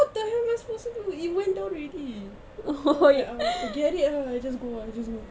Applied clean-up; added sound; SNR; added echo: none; Accelerating, revving, vroom; 19 dB; none.